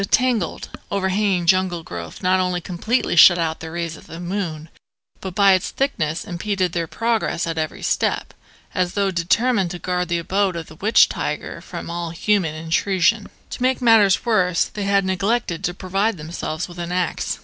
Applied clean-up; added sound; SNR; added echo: none; none; none; none.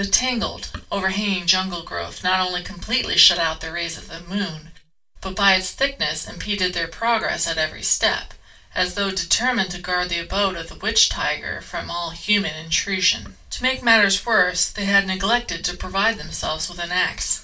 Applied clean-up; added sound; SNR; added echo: none; none; none; reverberation time 0.2 s.